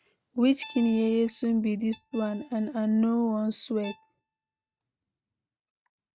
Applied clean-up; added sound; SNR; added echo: neural mask model RNNoise.